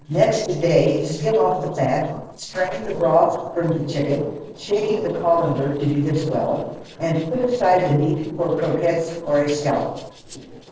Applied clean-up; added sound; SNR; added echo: neural separator model SepFormer DNS4.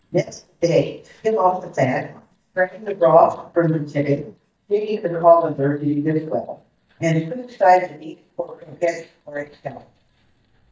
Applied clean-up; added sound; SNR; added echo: neural mask model DeepFilterNet 3.